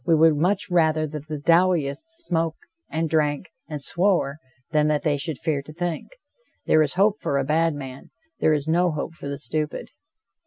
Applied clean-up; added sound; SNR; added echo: none; none; none; none.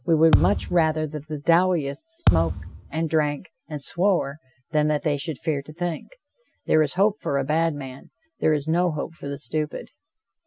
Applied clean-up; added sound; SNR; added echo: none; Thump, thud; 1 dB; none.